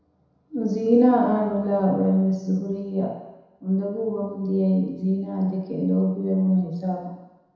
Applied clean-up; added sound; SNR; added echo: none; none; none; reverberation time 1.0 s.